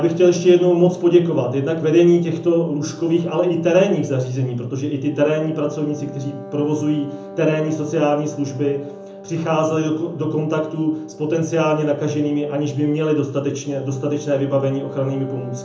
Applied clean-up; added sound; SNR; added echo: none; Wind instrument, woodwind instrument; 18 dB; reverberation time 0.6 s.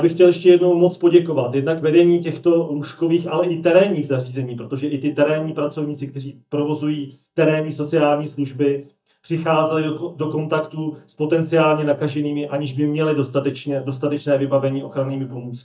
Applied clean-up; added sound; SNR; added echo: neural mask model DeepFilterNet 3.